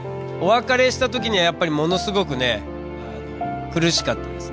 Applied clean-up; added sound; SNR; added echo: none; none; none; none.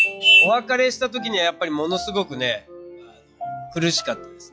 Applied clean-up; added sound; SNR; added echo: classical method log-MMSE.